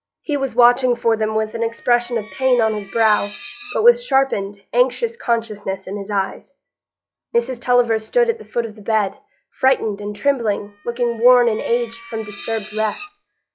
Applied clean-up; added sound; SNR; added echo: classical method log-MMSE.